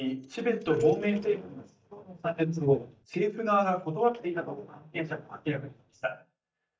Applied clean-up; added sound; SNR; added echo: neural mask model DeepFilterNet 3.